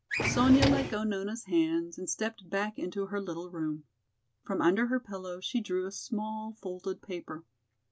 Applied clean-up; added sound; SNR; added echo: none; Drawer open or close; 0 dB; none.